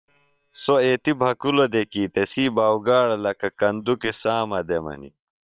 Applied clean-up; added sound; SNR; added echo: neural separator model SepFormer WHAM!.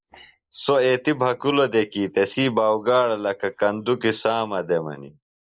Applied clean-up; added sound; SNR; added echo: neural mask model Resemble Enhance denoiser.